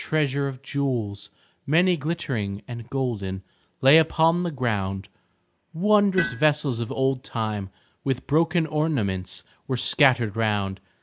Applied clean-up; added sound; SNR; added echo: none; Tools; 14 dB; none.